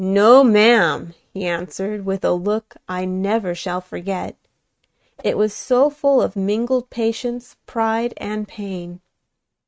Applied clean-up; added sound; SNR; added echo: neural mask model RNNoise.